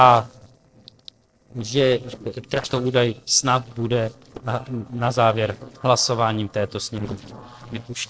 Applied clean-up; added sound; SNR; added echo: neural separator model SepFormer DNS4.